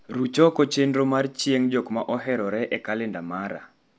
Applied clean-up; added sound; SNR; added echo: none; none; none; none.